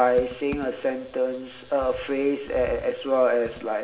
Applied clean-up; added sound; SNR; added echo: none; Computer keyboard; 19 dB; reverberation time 0.7 s.